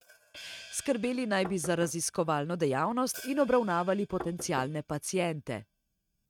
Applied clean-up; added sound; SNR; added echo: neural mask model RNNoise.